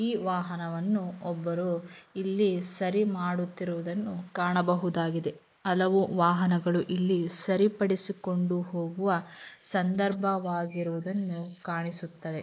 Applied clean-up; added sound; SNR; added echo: neural mask model Resemble Enhance denoiser.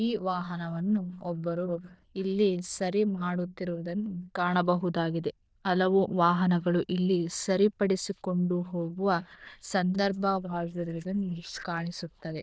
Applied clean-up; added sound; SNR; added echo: neural diffusion model UNIVERSE++.